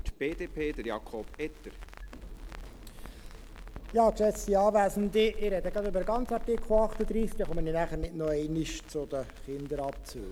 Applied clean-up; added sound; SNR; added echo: none; Crackle; 7 dB; none.